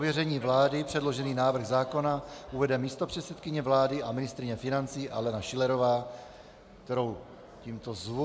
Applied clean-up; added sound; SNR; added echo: none; none; none; none.